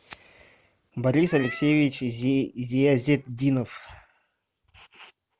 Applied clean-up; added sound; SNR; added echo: none; Meow; 17 dB; none.